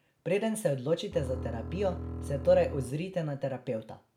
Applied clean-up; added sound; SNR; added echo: none; Bowed string instrument; 8 dB; none.